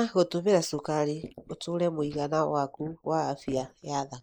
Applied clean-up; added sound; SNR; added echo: neural mask model Resemble Enhance denoiser.